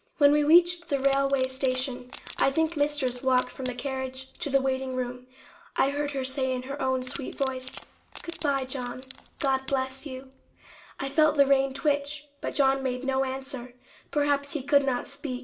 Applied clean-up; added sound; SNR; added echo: none; Wood; 20 dB; reverberation time 0.4 s.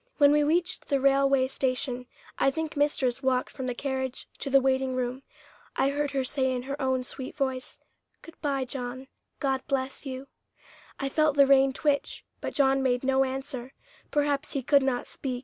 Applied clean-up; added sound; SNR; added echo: none; none; none; none.